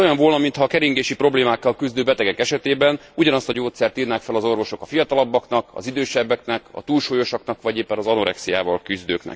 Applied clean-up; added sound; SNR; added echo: none; none; none; none.